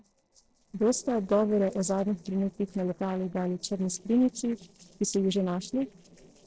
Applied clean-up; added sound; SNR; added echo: neural separator model SepFormer DNS4.